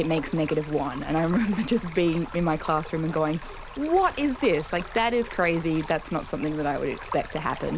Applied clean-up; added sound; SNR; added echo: none; Stream; 13 dB; none.